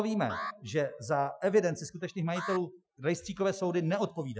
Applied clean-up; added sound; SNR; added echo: classical method Wiener filter.